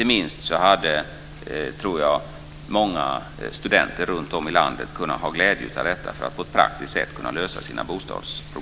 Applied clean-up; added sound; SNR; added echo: none; none; none; none.